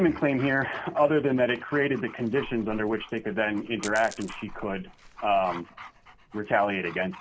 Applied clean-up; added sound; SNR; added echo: none; Coin (dropping) + Dog; 17 dB; none.